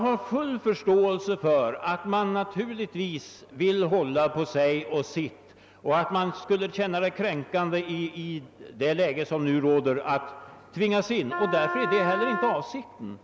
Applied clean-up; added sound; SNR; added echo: none; Wind instrument, woodwind instrument; 4 dB; none.